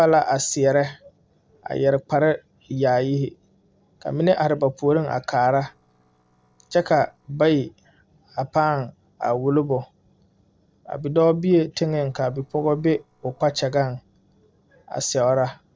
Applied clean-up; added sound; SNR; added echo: neural separator model SepFormer DNS4.